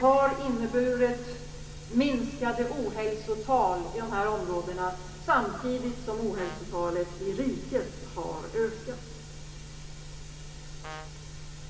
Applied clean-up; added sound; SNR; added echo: none; Brass instrument; 15 dB; reverberation time 2.9 s.